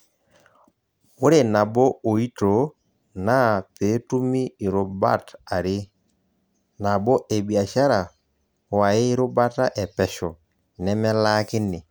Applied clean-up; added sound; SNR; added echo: none; none; none; none.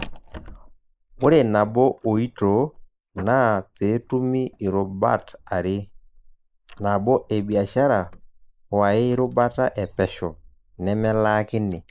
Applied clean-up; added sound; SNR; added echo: neural mask model Resemble Enhance denoiser.